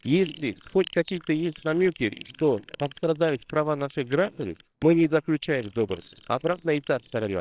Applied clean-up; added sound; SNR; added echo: neural separator model SepFormer WHAMR!.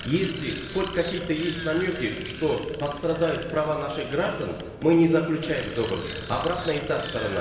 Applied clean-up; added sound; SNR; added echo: none; Bicycle; 12 dB; reverberation time 1.3 s.